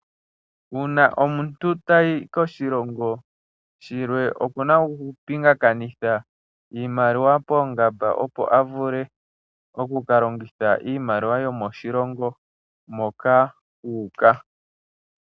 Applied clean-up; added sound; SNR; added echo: none; none; none; none.